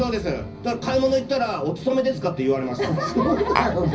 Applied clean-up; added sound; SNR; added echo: none; Tap; 2 dB; reverberation time 0.4 s.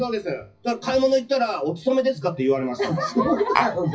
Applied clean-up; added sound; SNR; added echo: classical method WPE with log-MMSE.